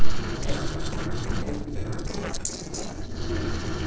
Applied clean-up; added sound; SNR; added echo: neural separator model SepFormer DNS4.